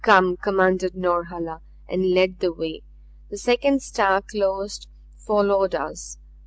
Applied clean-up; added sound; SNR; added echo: none; none; none; none.